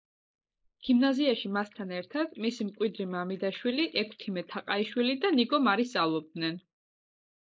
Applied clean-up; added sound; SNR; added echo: neural mask model Resemble Enhance denoiser.